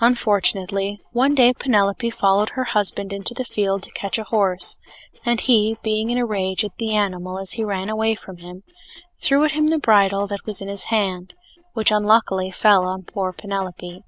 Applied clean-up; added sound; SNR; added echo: neural separator model SepFormer DNS4.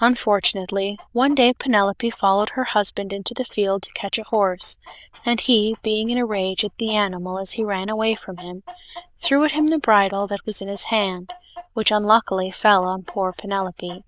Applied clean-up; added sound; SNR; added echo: neural diffusion model UNIVERSE++.